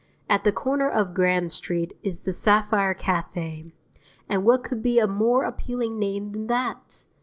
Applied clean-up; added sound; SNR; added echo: none; none; none; none.